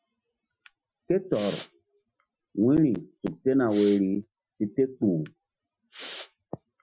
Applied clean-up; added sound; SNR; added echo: classical method Wiener filter.